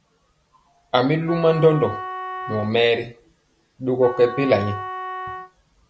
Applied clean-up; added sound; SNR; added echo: none; Wind instrument, woodwind instrument; 11 dB; none.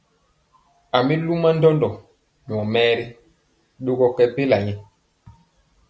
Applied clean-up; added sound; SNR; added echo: none; none; none; none.